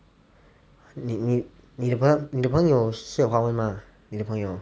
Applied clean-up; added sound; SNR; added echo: none; none; none; none.